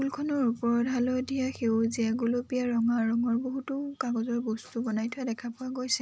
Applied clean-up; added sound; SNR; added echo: none; none; none; none.